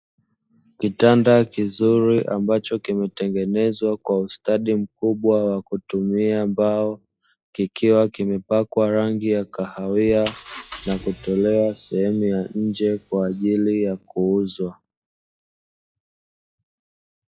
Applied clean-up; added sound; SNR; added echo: classical method log-MMSE.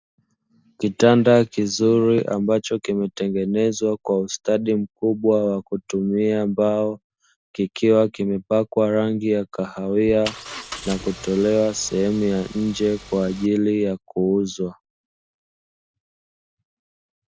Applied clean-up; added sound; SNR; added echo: none; Engine; 15 dB; none.